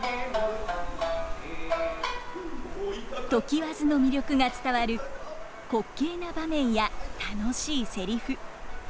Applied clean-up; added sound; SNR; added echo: none; Water; 5 dB; none.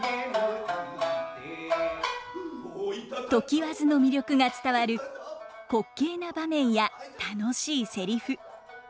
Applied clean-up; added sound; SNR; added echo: none; none; none; none.